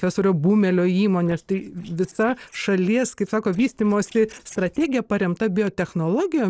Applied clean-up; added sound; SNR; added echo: neural separator model SepFormer DNS4.